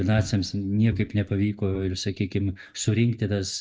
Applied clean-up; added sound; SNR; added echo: neural mask model DeepFilterNet 3.